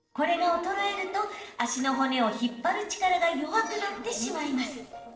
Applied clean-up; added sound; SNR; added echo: neural separator model SepFormer DNS4.